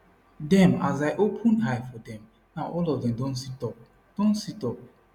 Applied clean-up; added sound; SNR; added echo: none; none; none; none.